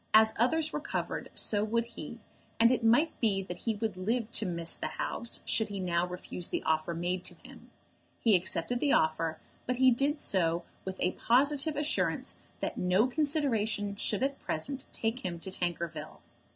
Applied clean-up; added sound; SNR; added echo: none; none; none; none.